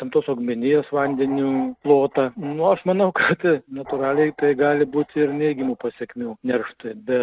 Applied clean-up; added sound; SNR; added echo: neural mask model RNNoise.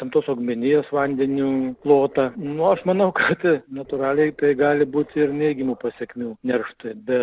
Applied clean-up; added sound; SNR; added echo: neural separator model SepFormer DNS4.